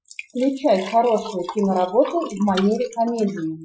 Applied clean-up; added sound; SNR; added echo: classical method Wiener filter.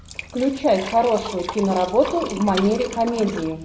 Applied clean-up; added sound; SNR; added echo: none; Liquid; 13 dB; none.